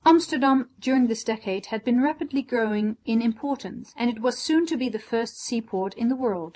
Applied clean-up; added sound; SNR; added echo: none; none; none; none.